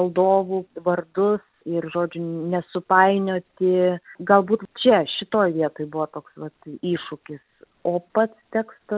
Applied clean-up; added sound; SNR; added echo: none; none; none; none.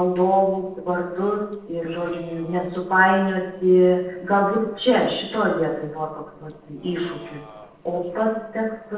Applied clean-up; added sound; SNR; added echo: neural separator model SepFormer DNS4.